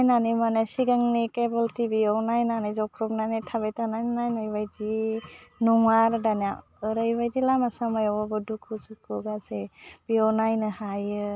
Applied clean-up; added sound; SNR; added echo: none; none; none; none.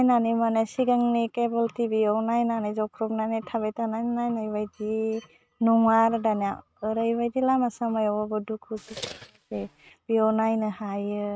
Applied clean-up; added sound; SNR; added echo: neural mask model RNNoise.